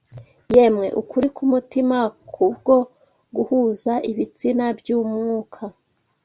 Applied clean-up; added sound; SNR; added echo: none; none; none; none.